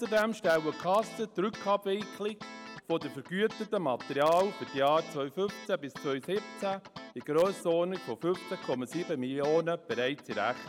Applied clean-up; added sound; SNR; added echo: none; Guitar; 16 dB; none.